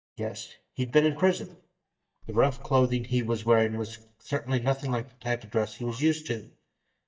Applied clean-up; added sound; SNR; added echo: neural mask model DeepFilterNet 3.